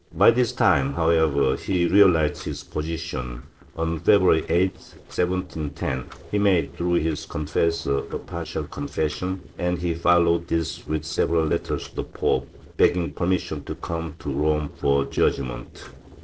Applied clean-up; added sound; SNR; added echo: neural separator model SepFormer DNS4.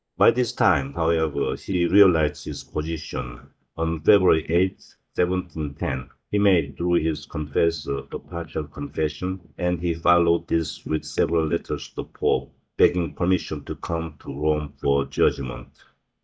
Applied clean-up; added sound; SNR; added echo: neural mask model DeepFilterNet 3.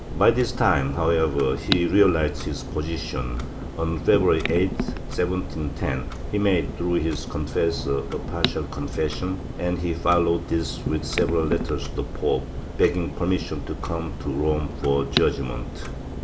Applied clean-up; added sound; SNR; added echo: none; Clock; 6 dB; reverberation time 0.8 s.